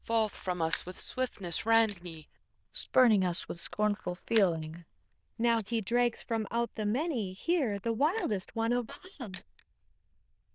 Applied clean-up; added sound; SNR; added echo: neural diffusion model UNIVERSE++.